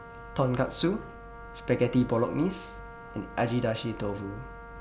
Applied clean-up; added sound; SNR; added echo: none; Wind instrument, woodwind instrument; 16 dB; none.